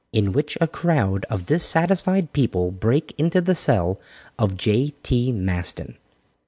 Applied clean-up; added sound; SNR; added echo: none; none; none; none.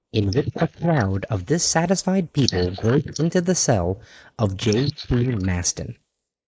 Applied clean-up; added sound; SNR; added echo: neural mask model Resemble Enhance denoiser.